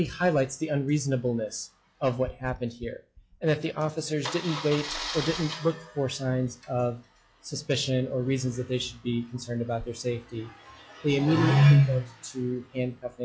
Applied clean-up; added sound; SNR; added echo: classical method log-MMSE.